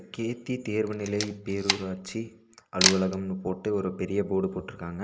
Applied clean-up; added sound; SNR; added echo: none; Camera; 2 dB; none.